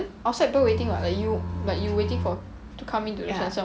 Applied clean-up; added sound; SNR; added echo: none; Bowed string instrument; 3 dB; none.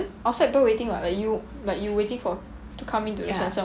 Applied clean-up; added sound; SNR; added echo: none; none; none; none.